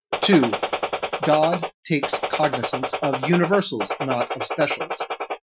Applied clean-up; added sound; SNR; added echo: classical method Wiener filter.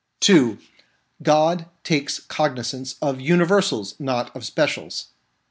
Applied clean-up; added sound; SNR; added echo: none; none; none; none.